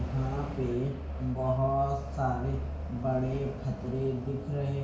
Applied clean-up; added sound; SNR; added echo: none; Alarm / Truck; 6 dB; reverberation time 0.6 s.